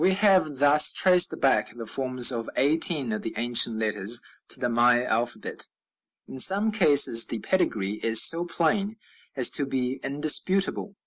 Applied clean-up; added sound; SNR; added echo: none; none; none; none.